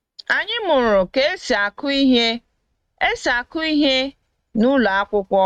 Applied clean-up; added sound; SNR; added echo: neural mask model RNNoise.